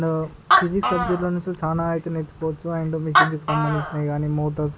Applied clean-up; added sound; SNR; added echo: none; Animal; 1 dB; none.